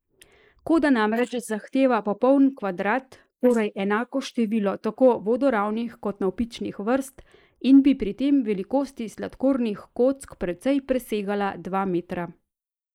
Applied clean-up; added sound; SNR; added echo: neural mask model Resemble Enhance denoiser.